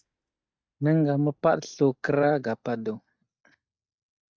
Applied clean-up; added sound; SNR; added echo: neural mask model DeepFilterNet 3.